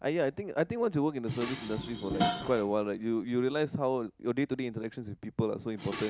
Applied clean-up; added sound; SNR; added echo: none; Dishes, pots, and pans; 9 dB; none.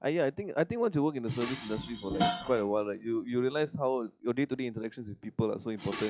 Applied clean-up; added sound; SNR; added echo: classical method log-MMSE.